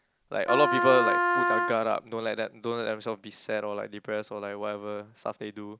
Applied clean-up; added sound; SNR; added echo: none; Wind instrument, woodwind instrument; -3 dB; none.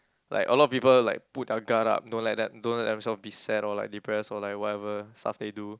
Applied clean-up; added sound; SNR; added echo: none; none; none; none.